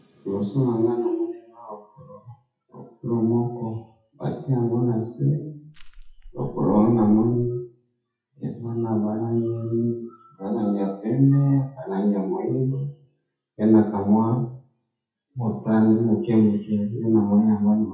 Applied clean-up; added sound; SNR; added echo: classical method WPE with log-MMSE.